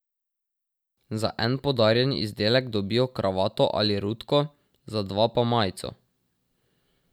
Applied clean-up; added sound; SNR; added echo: none; none; none; none.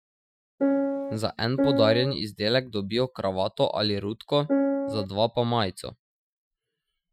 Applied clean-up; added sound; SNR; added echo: classical method Wiener filter.